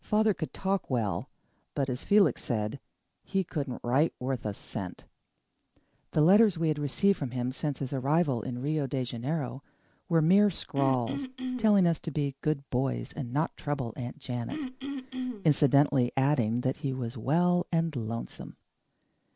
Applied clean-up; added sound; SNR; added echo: none; Cough; 6 dB; none.